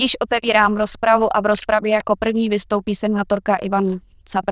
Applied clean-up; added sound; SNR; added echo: neural diffusion model UNIVERSE++.